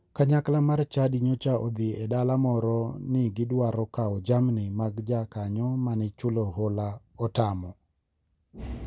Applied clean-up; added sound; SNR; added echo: none; none; none; none.